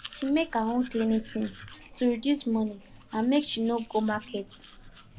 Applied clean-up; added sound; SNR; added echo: none; Domestic sounds, home sounds; 19 dB; none.